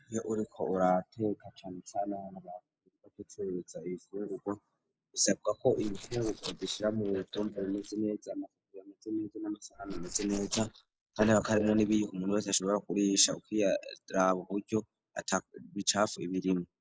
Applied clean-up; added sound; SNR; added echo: neural mask model Resemble Enhance denoiser.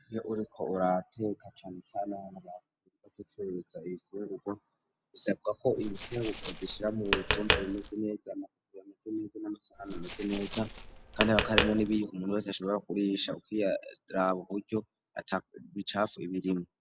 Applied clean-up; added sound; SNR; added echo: none; Tap; 0 dB; none.